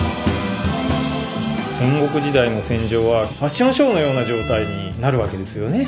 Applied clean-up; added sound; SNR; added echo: none; none; none; none.